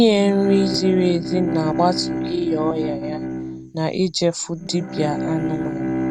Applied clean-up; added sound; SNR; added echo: neural mask model RNNoise.